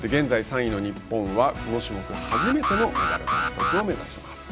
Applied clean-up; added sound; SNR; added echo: none; Alarm; 0 dB; none.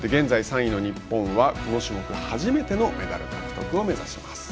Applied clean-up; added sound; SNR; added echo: none; none; none; none.